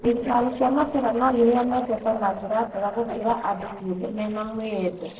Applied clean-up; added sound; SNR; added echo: neural separator model SepFormer DNS4.